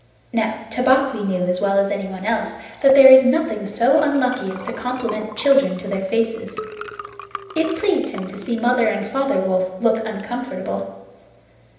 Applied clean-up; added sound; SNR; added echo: none; Liquid; 19 dB; reverberation time 0.9 s.